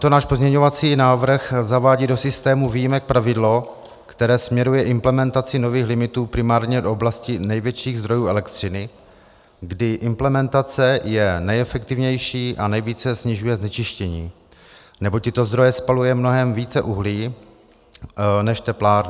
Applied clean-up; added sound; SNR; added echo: none; none; none; none.